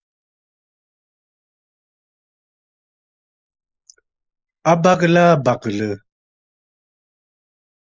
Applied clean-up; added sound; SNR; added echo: neural mask model Resemble Enhance denoiser.